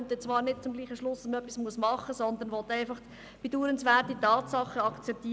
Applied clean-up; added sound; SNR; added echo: none; none; none; none.